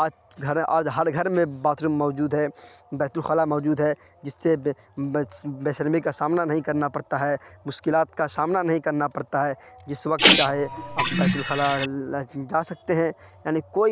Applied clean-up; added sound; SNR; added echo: none; Printer; -2 dB; none.